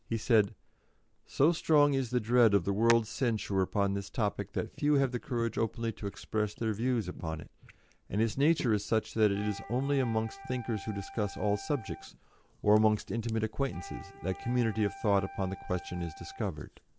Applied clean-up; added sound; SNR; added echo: none; Hands + Wind instrument, woodwind instrument; 18 dB; none.